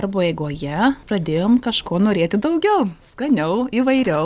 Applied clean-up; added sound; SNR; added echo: none; none; none; none.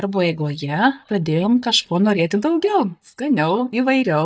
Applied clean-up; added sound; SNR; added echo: neural mask model DeepFilterNet 3.